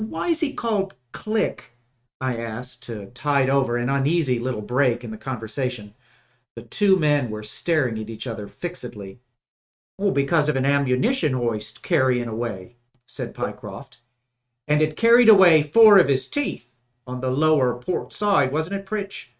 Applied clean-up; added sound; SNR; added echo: neural mask model RNNoise.